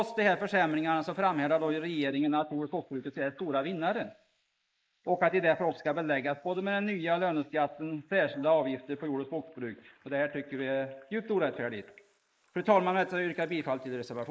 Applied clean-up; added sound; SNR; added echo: neural mask model Resemble Enhance denoiser.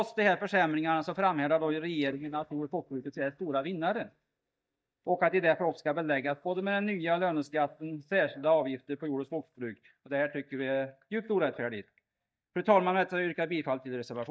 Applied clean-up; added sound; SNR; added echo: neural mask model DeepFilterNet 3.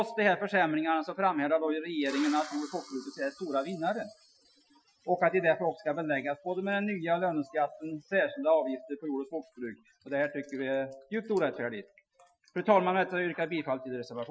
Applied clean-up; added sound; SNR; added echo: classical method Wiener filter.